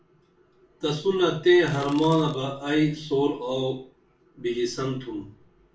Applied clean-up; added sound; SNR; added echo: none; Crackle; 19 dB; reverberation time 0.3 s.